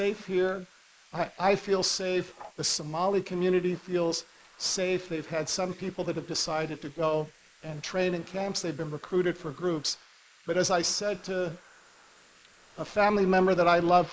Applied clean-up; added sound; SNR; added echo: neural mask model Resemble Enhance denoiser.